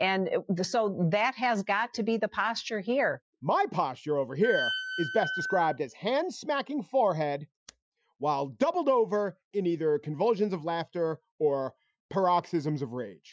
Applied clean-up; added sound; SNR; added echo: classical method Wiener filter.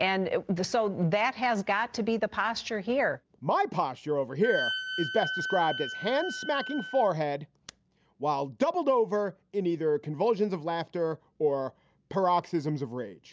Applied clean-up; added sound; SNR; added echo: none; Wind instrument, woodwind instrument; 6 dB; none.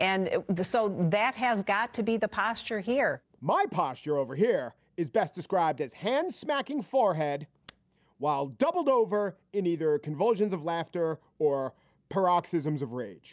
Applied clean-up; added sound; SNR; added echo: none; none; none; none.